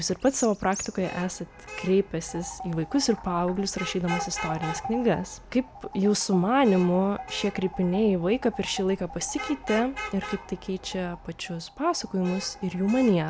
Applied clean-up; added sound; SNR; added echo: none; Traffic noise, roadway noise / Vehicle horn, car horn, honking; 15 dB; none.